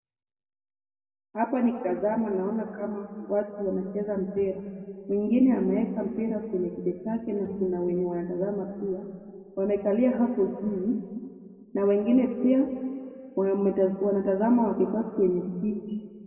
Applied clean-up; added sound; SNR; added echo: none; Bowed string instrument; 18 dB; reverberation time 2.1 s.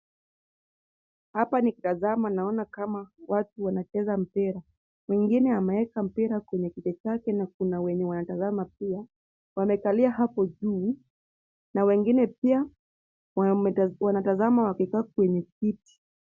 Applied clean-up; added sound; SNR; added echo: none; none; none; none.